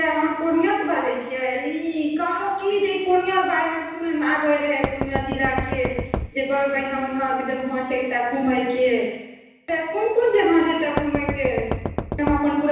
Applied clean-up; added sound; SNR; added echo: none; Knock; 5 dB; reverberation time 1.1 s.